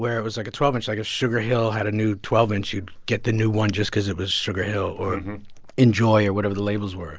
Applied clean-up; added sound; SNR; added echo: none; none; none; none.